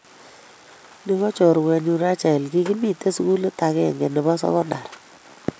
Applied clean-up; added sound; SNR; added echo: none; none; none; none.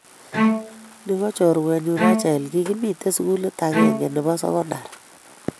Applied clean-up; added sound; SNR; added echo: none; Bowed string instrument; 3 dB; none.